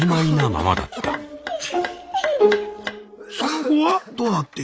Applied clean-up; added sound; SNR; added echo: none; Cough; 12 dB; none.